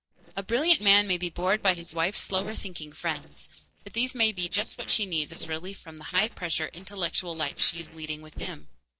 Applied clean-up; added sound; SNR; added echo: neural separator model SepFormer DNS4.